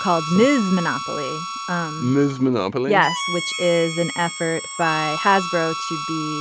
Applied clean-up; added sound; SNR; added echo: none; Harmonica; 7 dB; none.